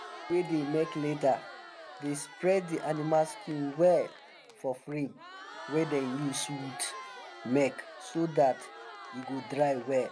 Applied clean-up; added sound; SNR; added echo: none; Crowd; 14 dB; none.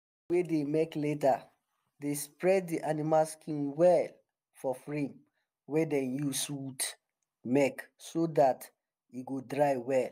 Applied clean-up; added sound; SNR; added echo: none; none; none; none.